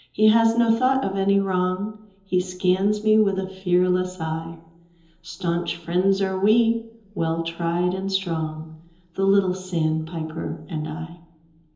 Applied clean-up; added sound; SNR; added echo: none; none; none; reverberation time 1.2 s.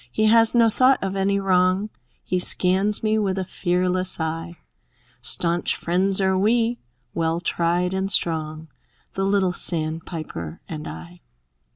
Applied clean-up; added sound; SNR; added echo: none; none; none; none.